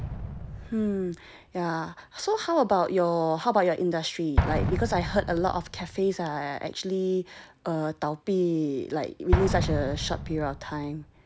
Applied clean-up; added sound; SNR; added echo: none; Explosion; 6 dB; none.